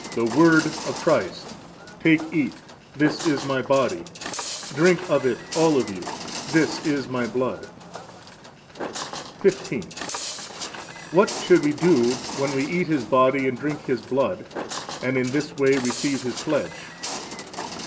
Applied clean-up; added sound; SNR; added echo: none; Walk, footsteps; 11 dB; none.